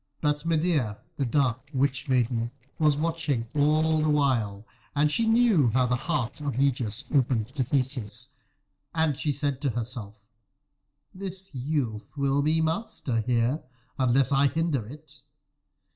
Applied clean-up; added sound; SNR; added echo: neural separator model SepFormer DNS4.